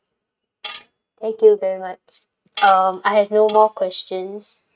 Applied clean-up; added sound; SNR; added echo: neural mask model RNNoise.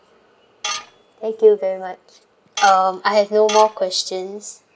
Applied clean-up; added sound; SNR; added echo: none; Tools; 11 dB; none.